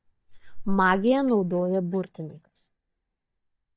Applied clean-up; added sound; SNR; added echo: neural mask model DeepFilterNet 3.